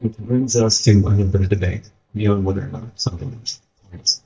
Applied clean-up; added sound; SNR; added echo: neural mask model DeepFilterNet 3.